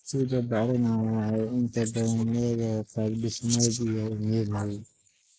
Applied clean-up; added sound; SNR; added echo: neural mask model Resemble Enhance denoiser.